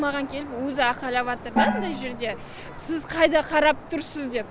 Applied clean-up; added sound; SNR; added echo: none; Gong; 5 dB; none.